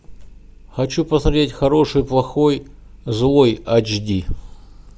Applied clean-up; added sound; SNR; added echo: none; none; none; none.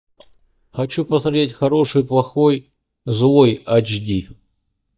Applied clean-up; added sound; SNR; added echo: neural mask model DeepFilterNet 3.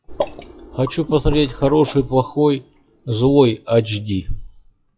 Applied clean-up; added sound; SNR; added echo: classical method WPE with log-MMSE.